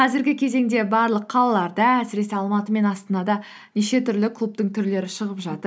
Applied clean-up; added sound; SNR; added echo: none; none; none; none.